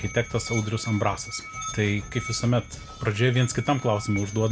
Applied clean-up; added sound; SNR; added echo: none; Musical instrument; 14 dB; none.